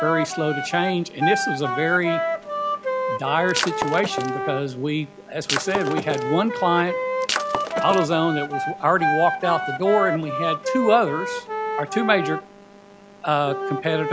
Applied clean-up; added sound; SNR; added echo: none; Wind instrument, woodwind instrument + Shatter; 2 dB; none.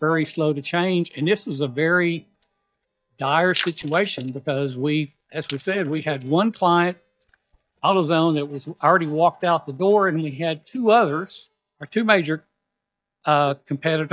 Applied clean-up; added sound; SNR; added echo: neural mask model DeepFilterNet 3.